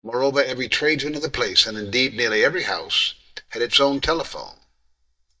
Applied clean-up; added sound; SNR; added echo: neural mask model DeepFilterNet 3.